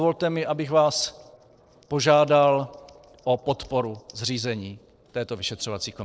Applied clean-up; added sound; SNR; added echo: neural separator model SepFormer DNS4.